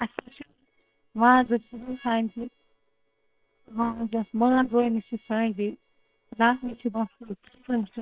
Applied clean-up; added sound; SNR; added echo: neural separator model SepFormer WHAM!.